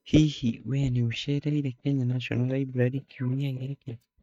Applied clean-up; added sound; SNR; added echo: neural mask model DeepFilterNet 3.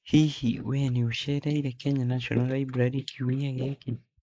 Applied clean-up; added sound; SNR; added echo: neural mask model Resemble Enhance denoiser.